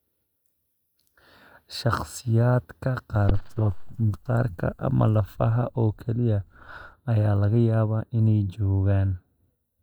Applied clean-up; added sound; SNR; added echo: neural mask model DeepFilterNet 3.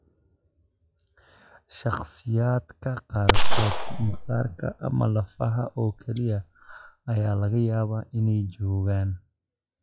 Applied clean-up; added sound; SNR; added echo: classical method log-MMSE.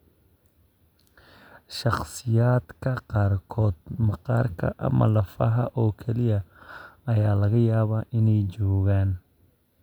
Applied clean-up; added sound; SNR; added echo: none; none; none; none.